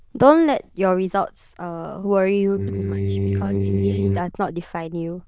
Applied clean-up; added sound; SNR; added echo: neural diffusion model UNIVERSE++.